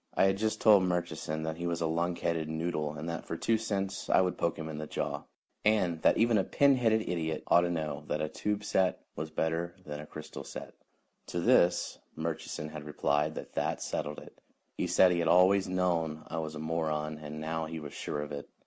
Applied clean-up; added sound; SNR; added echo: none; none; none; none.